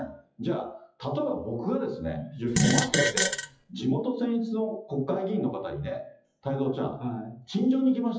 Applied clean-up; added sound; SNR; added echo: classical method WPE with log-MMSE.